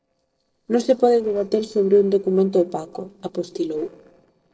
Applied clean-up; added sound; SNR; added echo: neural separator model SepFormer DNS4.